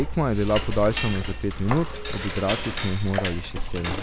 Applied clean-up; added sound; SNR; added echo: none; Cutlery, silverware / Dishes, pots, and pans; 2 dB; none.